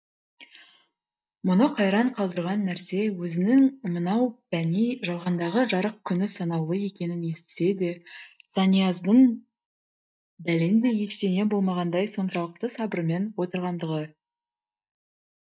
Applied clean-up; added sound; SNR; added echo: neural mask model DeepFilterNet 3.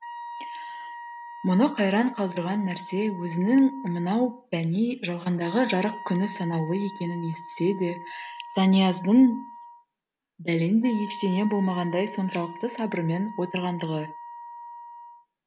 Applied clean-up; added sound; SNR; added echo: none; Wind instrument, woodwind instrument; 15 dB; none.